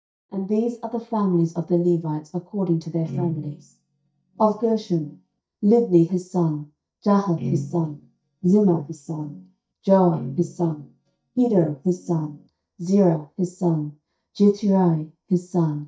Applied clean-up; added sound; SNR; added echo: neural mask model DeepFilterNet 3.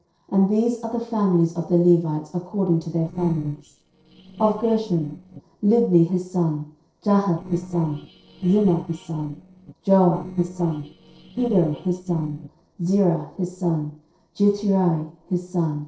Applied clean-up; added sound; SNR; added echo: neural separator model SepFormer DNS4.